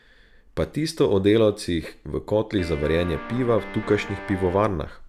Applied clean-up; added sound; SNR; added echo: none; Guitar; 12 dB; none.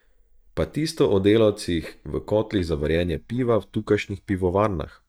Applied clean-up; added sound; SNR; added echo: neural mask model DeepFilterNet 3.